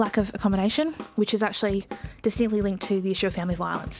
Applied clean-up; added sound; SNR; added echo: none; Drum kit; 14 dB; none.